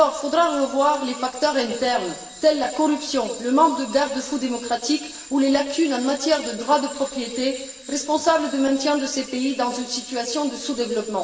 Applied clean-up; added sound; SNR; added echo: none; Tools; 17 dB; reverberation time 1.2 s.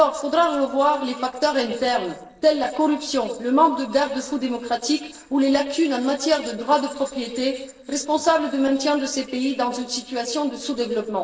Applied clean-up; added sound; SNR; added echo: neural separator model SepFormer DNS4.